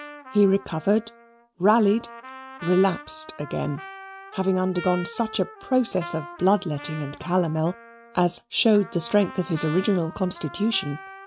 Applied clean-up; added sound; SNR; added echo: none; Trumpet; 16 dB; none.